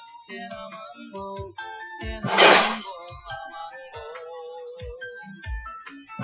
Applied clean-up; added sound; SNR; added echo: classical method Wiener filter.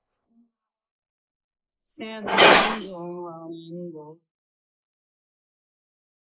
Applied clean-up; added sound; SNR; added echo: neural mask model Resemble Enhance denoiser.